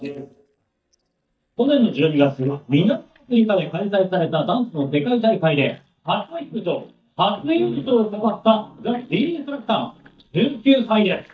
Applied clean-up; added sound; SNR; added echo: neural mask model DeepFilterNet 3.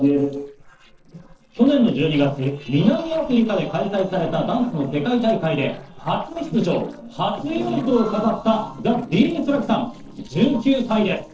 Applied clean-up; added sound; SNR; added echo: neural separator model SepFormer DNS4.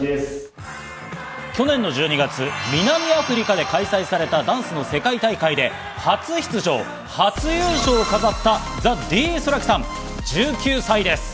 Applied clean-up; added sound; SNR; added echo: none; none; none; none.